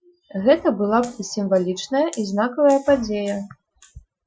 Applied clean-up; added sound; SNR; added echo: classical method Wiener filter.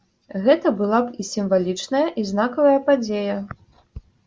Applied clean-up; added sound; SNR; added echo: none; none; none; none.